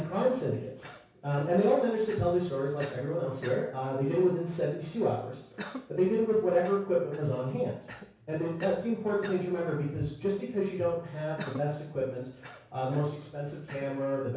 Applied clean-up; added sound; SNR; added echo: none; Cough; 19 dB; reverberation time 0.6 s.